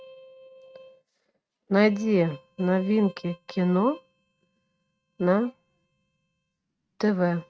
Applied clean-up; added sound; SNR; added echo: neural mask model RNNoise.